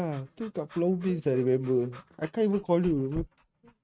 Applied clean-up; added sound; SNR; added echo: neural mask model RNNoise.